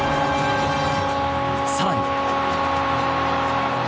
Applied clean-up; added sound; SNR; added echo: none; Wind instrument, woodwind instrument; -1 dB; none.